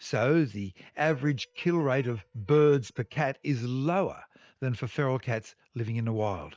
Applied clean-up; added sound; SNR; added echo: neural mask model DeepFilterNet 3.